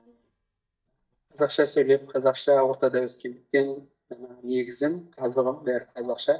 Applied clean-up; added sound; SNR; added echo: neural mask model DeepFilterNet 3.